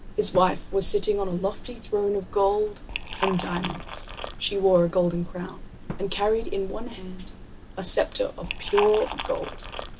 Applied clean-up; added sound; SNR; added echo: none; Liquid; 8 dB; none.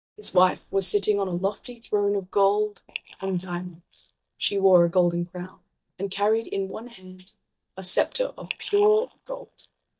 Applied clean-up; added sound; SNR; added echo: neural mask model DeepFilterNet 3.